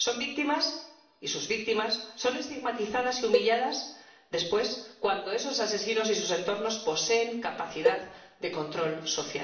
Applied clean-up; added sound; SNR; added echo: none; Cowbell; 2 dB; reverberation time 0.6 s.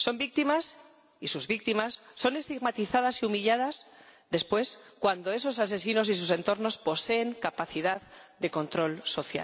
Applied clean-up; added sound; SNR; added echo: none; none; none; none.